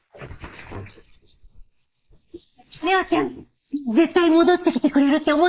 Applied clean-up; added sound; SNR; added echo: neural mask model Resemble Enhance denoiser.